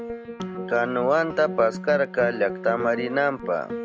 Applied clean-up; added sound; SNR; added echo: none; Piano; 9 dB; none.